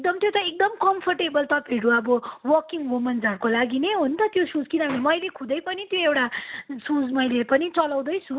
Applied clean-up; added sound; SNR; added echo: none; none; none; none.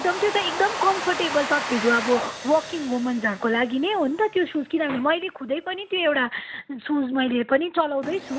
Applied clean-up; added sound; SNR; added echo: none; Domestic sounds, home sounds; 11 dB; none.